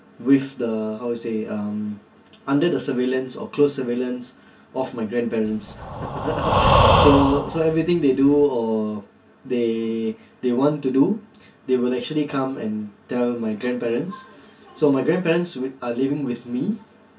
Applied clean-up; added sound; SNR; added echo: none; Breathing; -2 dB; reverberation time 0.2 s.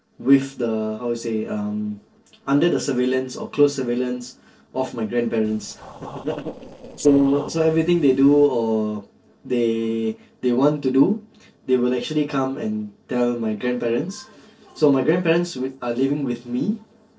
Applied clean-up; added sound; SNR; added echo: neural separator model SepFormer DNS4.